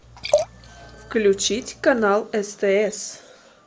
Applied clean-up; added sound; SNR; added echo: none; Liquid; 5 dB; none.